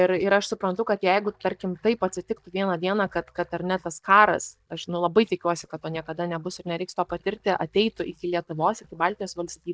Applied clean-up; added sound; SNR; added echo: neural mask model DeepFilterNet 3.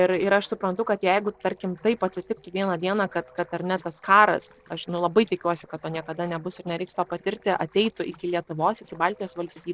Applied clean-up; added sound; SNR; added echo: neural separator model SepFormer DNS4.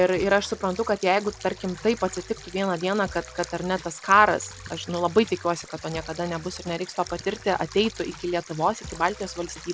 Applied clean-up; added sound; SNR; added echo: none; Stream; 19 dB; none.